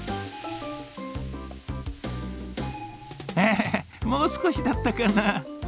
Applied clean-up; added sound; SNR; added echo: none; Alarm; 16 dB; none.